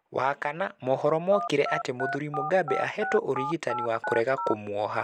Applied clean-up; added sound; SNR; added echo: none; Telephone; 6 dB; none.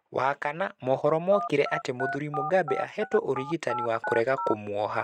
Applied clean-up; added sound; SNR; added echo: neural mask model RNNoise.